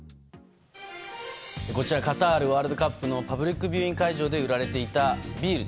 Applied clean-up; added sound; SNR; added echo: none; none; none; none.